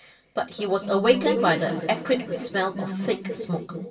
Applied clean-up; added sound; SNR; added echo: none; none; none; reverberation time 2.5 s.